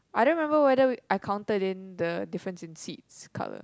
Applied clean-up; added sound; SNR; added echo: none; none; none; none.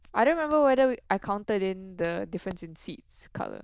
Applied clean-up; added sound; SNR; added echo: neural diffusion model UNIVERSE++.